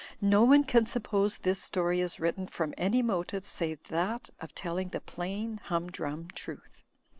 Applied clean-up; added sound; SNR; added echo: none; none; none; none.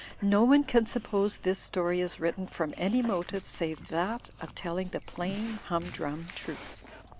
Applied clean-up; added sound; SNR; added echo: none; Dog; 18 dB; none.